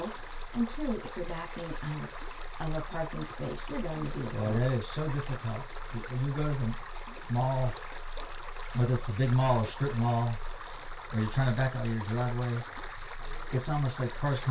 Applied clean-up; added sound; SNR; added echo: none; Stream; 12 dB; reverberation time 0.2 s.